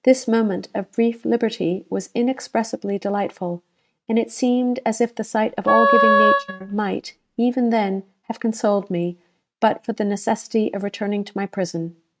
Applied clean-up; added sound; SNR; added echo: neural mask model RNNoise.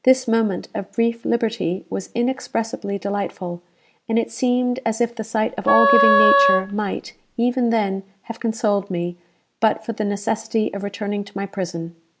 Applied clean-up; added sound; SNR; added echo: none; Wind instrument, woodwind instrument; -4 dB; none.